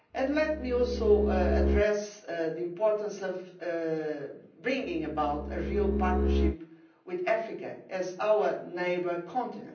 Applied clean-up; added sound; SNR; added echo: none; Bowed string instrument; -1 dB; reverberation time 0.6 s.